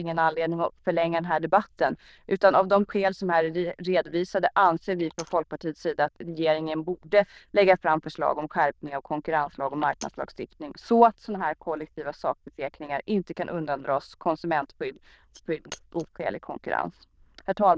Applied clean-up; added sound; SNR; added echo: neural diffusion model UNIVERSE++.